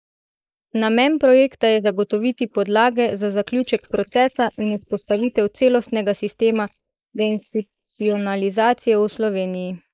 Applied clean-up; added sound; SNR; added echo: neural mask model Resemble Enhance denoiser.